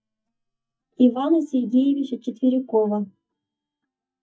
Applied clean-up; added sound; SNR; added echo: neural mask model DeepFilterNet 3.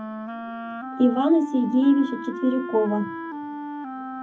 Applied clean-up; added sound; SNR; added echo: none; Wind instrument, woodwind instrument; 9 dB; reverberation time 0.3 s.